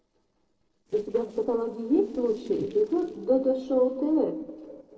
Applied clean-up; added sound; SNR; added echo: neural separator model SepFormer DNS4.